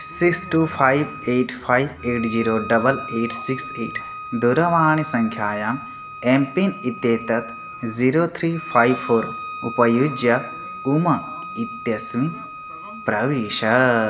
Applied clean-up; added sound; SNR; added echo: none; Bowed string instrument; 13 dB; reverberation time 0.7 s.